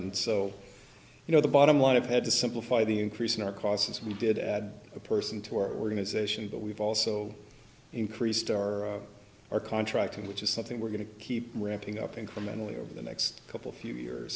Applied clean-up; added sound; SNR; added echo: none; none; none; none.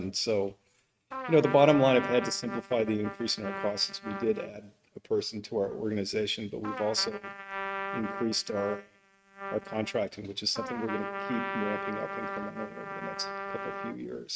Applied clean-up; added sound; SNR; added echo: neural mask model RNNoise.